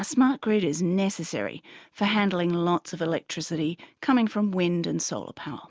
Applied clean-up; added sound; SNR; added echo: none; none; none; none.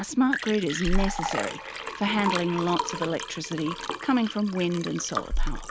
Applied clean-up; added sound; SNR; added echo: none; Liquid; 3 dB; none.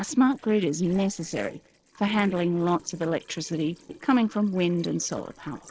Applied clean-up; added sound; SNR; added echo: neural separator model SepFormer DNS4.